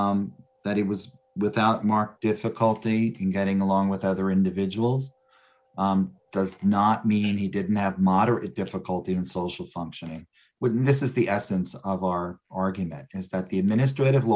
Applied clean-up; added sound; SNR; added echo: none; none; none; none.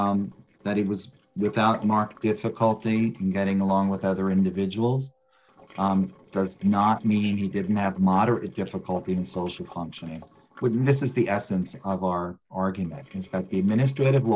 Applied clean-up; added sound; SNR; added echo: neural separator model SepFormer DNS4.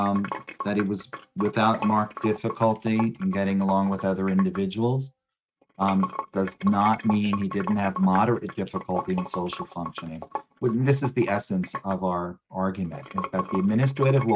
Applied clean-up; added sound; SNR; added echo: neural mask model RNNoise.